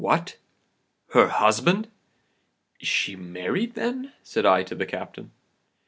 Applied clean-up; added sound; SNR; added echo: none; none; none; none.